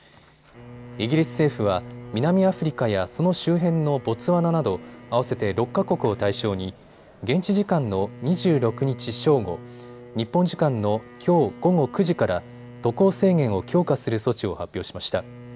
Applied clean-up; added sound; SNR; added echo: none; Bowed string instrument; 18 dB; none.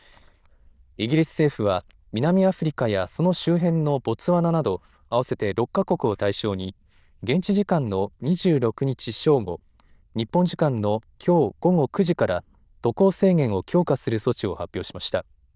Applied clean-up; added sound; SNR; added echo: neural diffusion model UNIVERSE++.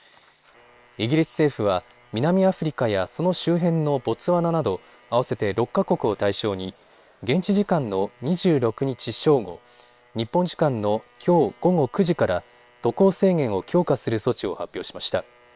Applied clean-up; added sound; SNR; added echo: neural separator model SepFormer WHAM!.